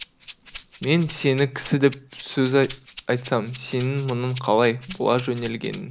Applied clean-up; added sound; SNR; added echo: none; Rattle (instrument); 10 dB; none.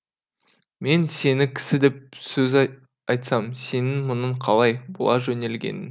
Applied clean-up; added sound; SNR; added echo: none; none; none; none.